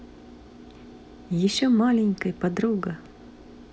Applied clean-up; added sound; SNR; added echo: none; none; none; none.